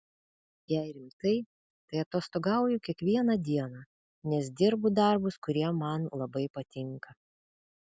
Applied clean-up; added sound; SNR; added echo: none; none; none; none.